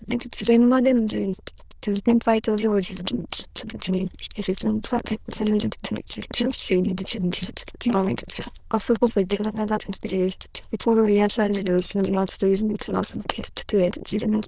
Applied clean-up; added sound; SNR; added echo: neural diffusion model UNIVERSE++.